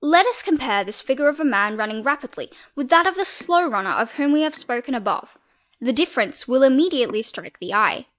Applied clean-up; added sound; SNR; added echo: neural mask model DeepFilterNet 3.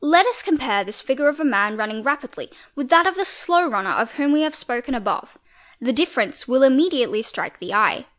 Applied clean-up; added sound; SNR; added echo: none; none; none; none.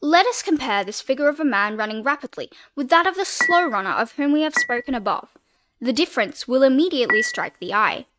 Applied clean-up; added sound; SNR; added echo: neural mask model RNNoise.